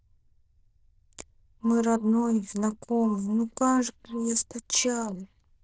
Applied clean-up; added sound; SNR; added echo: neural diffusion model UNIVERSE++.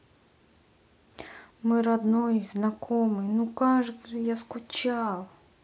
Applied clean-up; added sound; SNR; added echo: none; none; none; none.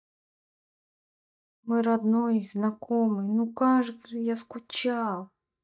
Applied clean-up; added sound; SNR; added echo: neural mask model DeepFilterNet 3.